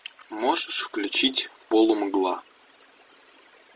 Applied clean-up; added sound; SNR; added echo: none; none; none; none.